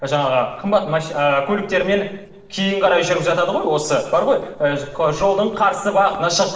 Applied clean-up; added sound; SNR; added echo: neural separator model SepFormer DNS4.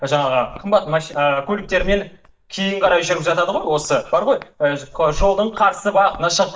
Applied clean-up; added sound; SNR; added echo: neural mask model DeepFilterNet 3.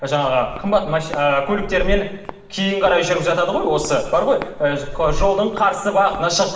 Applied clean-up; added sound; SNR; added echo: none; Walk, footsteps; 10 dB; reverberation time 1.0 s.